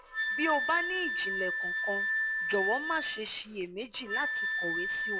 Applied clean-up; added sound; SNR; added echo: none; Wind instrument, woodwind instrument; 0 dB; none.